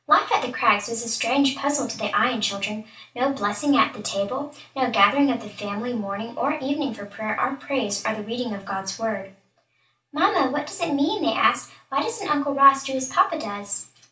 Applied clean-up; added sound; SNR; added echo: none; none; none; reverberation time 0.2 s.